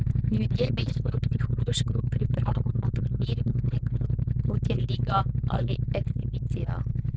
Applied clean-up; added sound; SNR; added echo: neural diffusion model UNIVERSE++.